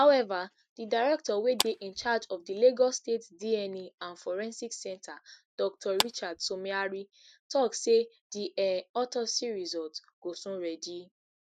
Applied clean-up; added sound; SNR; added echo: neural mask model RNNoise.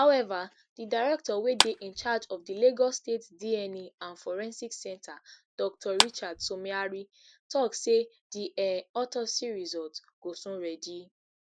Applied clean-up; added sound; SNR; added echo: none; Clapping; 1 dB; none.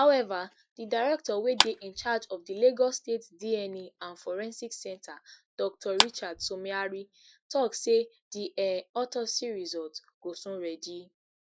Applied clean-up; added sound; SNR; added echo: classical method log-MMSE.